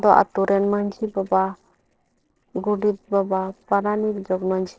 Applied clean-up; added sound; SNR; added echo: neural separator model SepFormer DNS4.